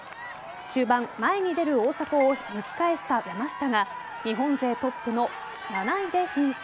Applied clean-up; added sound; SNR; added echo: none; Keyboard (musical); 12 dB; none.